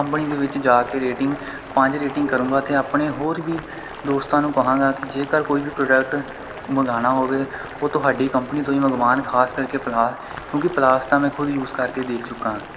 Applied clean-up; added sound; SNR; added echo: none; Boiling; 15 dB; none.